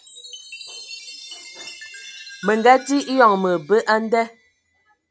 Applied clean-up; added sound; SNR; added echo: none; Chime; 19 dB; none.